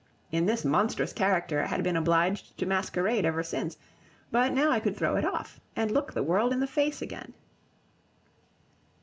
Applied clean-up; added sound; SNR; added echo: none; none; none; none.